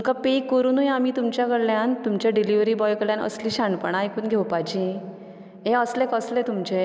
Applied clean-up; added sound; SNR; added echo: none; none; none; none.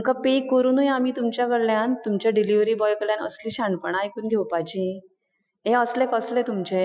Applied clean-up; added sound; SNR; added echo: classical method Wiener filter.